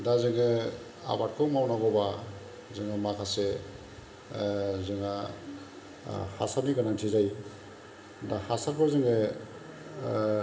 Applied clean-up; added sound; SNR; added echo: none; none; none; reverberation time 2.6 s.